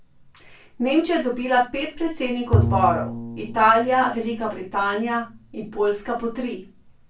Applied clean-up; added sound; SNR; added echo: none; Bowed string instrument; 3 dB; reverberation time 0.2 s.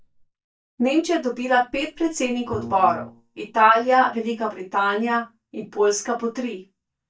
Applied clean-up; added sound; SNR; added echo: neural mask model DeepFilterNet 3.